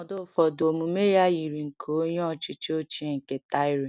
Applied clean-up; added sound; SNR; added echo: none; none; none; none.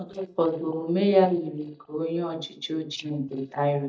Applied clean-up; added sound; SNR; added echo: neural mask model DeepFilterNet 3.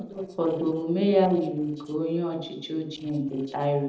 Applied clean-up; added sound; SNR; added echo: neural separator model SepFormer DNS4.